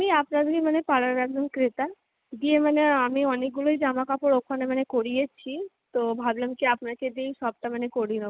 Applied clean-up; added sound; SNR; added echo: none; none; none; none.